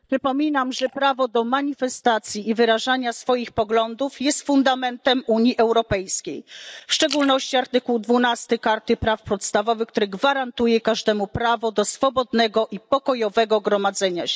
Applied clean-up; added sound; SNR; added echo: neural mask model DeepFilterNet 3.